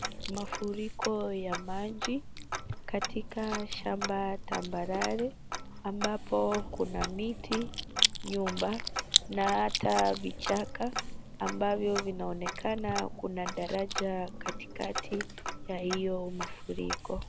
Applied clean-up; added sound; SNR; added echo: none; Tick-tock + Chewing, mastication; 2 dB; none.